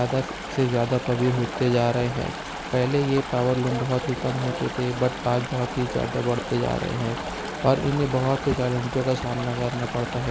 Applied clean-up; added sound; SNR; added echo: none; Chatter / Stream; 8 dB; none.